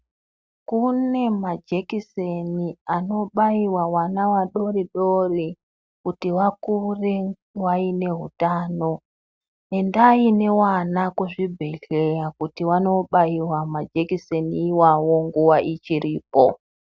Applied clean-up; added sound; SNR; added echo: none; none; none; none.